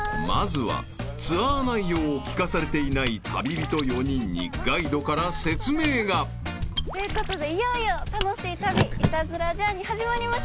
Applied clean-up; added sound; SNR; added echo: none; Car + Mechanisms; 6 dB; none.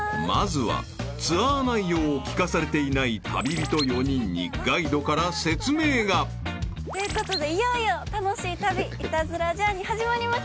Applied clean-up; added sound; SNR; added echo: none; none; none; none.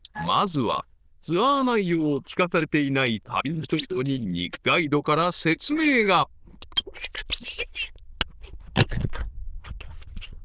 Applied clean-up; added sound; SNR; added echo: neural diffusion model UNIVERSE++.